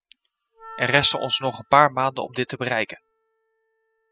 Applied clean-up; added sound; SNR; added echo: classical method spectral subtraction.